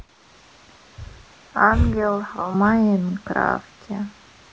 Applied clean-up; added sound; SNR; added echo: none; Breathing; 6 dB; none.